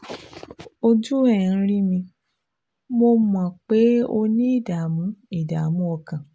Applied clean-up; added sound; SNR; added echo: none; none; none; none.